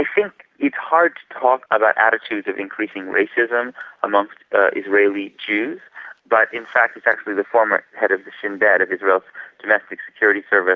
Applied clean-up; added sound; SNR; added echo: none; none; none; none.